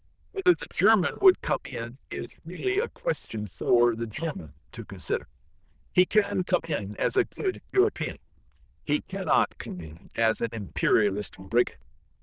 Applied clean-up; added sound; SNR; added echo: neural diffusion model UNIVERSE++.